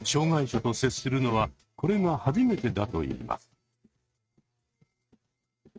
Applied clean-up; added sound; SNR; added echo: neural mask model RNNoise.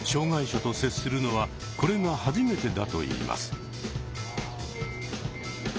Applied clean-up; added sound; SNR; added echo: none; Wild animals; 18 dB; none.